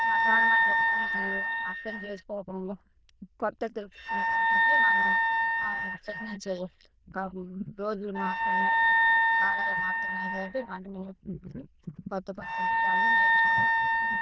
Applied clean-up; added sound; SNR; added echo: neural diffusion model UNIVERSE++.